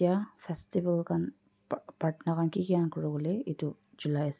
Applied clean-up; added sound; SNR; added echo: none; none; none; none.